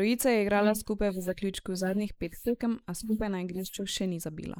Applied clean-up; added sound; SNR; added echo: neural mask model Resemble Enhance denoiser.